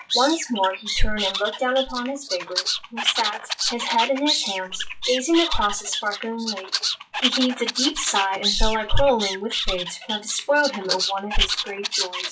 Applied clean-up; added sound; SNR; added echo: classical method WPE with log-MMSE.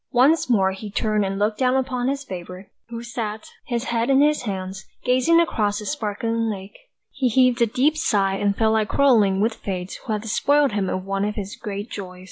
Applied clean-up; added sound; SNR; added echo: none; none; none; none.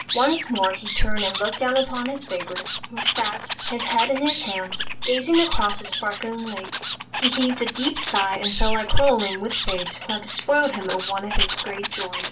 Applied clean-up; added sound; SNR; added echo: none; Animal; 4 dB; reverberation time 0.2 s.